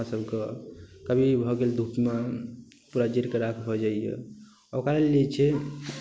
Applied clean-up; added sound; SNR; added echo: none; none; none; none.